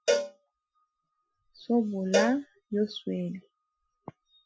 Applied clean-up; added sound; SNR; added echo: classical method Wiener filter.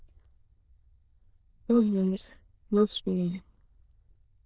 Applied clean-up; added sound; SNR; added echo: neural diffusion model UNIVERSE++.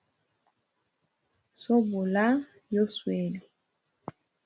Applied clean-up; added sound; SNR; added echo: none; none; none; none.